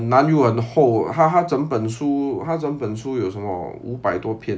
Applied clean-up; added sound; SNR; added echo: none; none; none; none.